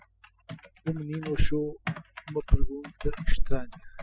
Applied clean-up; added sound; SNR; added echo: classical method spectral subtraction.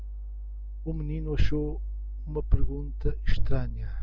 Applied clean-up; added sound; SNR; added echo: none; none; none; none.